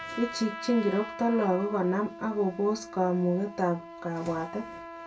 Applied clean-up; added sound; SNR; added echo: none; Trumpet; 13 dB; reverberation time 0.2 s.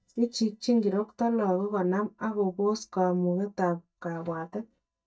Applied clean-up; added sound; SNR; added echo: neural mask model DeepFilterNet 3.